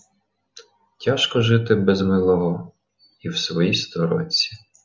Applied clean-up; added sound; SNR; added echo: none; none; none; none.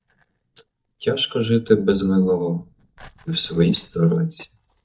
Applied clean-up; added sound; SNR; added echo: neural mask model DeepFilterNet 3.